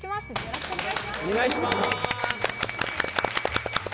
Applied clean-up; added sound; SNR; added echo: none; Subway, metro, underground / Door; 6 dB; none.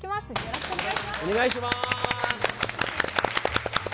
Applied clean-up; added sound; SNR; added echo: none; none; none; none.